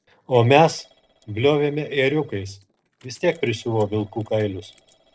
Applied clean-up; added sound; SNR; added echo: neural separator model SepFormer DNS4.